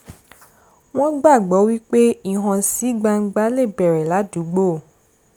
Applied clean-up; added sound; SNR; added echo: none; none; none; none.